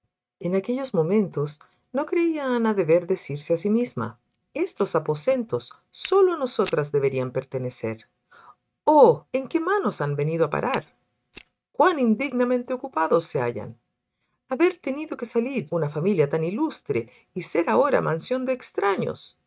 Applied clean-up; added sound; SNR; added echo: neural mask model RNNoise.